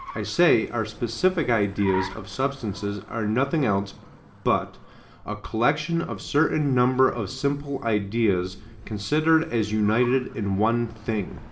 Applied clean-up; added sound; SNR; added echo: none; Car; 19 dB; reverberation time 1.4 s.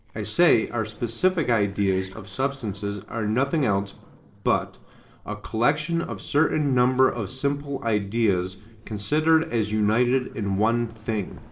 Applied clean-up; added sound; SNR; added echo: neural separator model SepFormer DNS4.